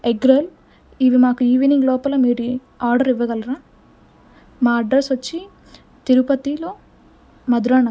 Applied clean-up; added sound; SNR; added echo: none; none; none; none.